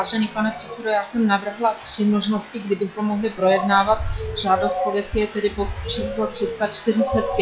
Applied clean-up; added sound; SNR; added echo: classical method log-MMSE.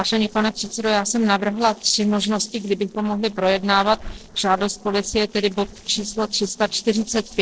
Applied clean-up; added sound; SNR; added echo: neural separator model SepFormer DNS4.